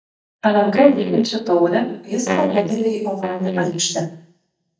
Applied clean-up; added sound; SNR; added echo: neural mask model DeepFilterNet 3.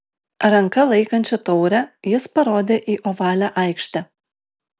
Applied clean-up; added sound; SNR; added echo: none; none; none; none.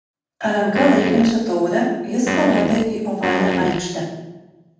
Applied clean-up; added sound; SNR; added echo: none; Fart; 2 dB; reverberation time 1.2 s.